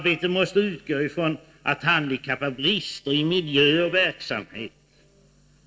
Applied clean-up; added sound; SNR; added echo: neural separator model SepFormer DNS4.